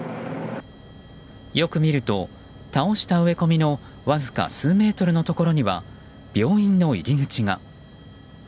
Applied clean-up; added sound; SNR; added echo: none; none; none; none.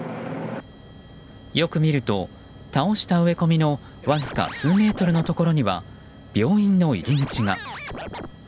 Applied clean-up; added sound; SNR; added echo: none; Scratching (performance technique); 12 dB; none.